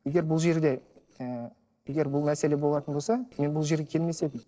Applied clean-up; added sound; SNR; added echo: neural separator model SepFormer DNS4.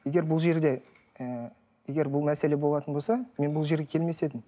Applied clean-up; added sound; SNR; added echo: none; none; none; none.